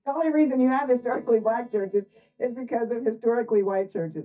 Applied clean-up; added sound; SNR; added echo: neural mask model DeepFilterNet 3.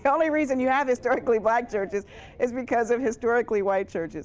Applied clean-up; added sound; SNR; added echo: none; none; none; none.